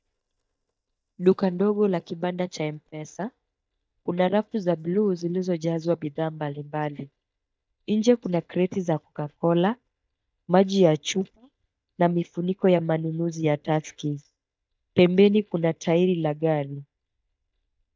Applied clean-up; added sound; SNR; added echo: neural mask model DeepFilterNet 3.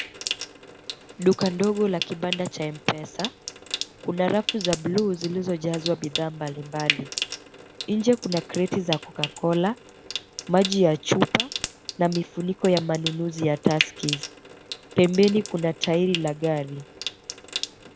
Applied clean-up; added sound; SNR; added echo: none; Trickle, dribble / Sink (filling or washing) / Water tap, faucet; 9 dB; none.